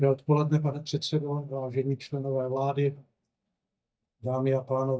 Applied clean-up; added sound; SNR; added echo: neural mask model DeepFilterNet 3.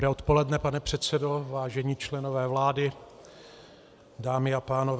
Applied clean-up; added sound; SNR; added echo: none; none; none; none.